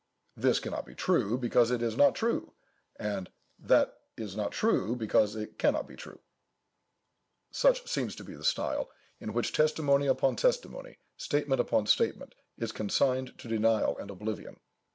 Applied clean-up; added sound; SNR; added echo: none; none; none; none.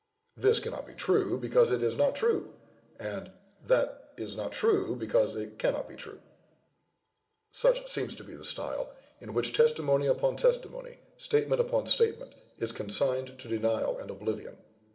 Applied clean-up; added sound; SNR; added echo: none; none; none; reverberation time 2.0 s.